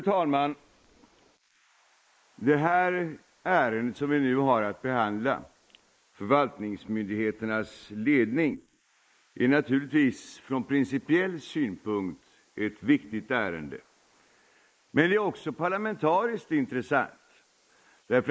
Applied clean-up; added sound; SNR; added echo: neural mask model Resemble Enhance denoiser.